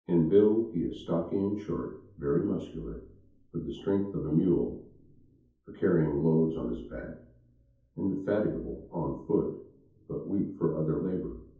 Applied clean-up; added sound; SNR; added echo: none; none; none; reverberation time 0.6 s.